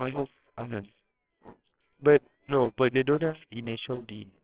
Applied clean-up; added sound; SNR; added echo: neural separator model SepFormer WHAMR!.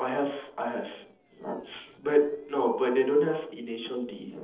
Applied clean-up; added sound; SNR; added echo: neural separator model SepFormer DNS4.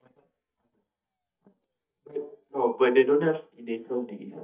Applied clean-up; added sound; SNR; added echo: neural mask model DeepFilterNet 3.